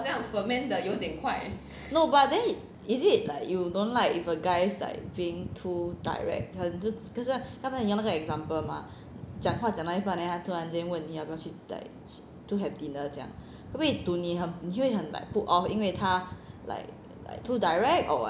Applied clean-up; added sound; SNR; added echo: none; none; none; none.